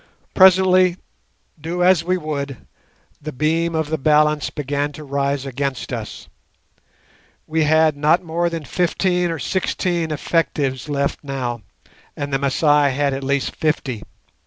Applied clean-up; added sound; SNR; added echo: none; none; none; none.